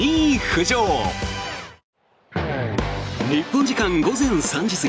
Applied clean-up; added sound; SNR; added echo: none; none; none; none.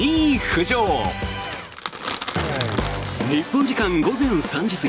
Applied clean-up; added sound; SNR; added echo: none; Crackle / Crushing; 10 dB; none.